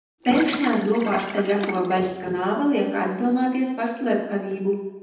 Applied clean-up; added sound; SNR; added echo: none; Sink (filling or washing); 11 dB; reverberation time 0.9 s.